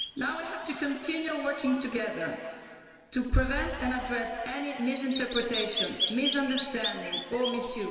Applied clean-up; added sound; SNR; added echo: none; Bird vocalization, bird call, bird song; 6 dB; reverberation time 2.5 s.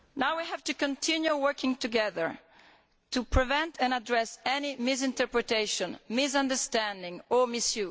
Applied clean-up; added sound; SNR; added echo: none; none; none; none.